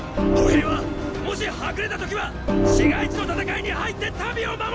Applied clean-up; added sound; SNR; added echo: none; Organ; -3 dB; none.